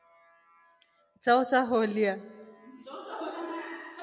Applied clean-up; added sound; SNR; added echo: none; none; none; none.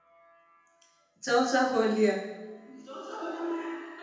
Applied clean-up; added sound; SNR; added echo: none; none; none; reverberation time 0.9 s.